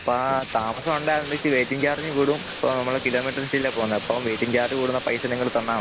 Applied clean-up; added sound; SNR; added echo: none; Bathtub (filling or washing); 7 dB; none.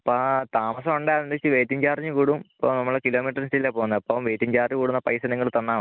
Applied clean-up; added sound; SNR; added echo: none; none; none; none.